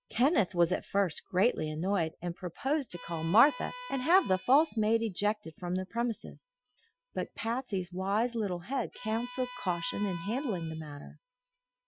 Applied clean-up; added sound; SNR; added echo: classical method Wiener filter.